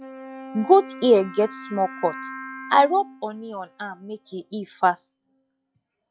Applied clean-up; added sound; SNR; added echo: classical method log-MMSE.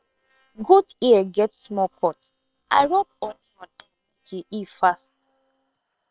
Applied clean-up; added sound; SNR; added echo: neural separator model SepFormer WHAM!.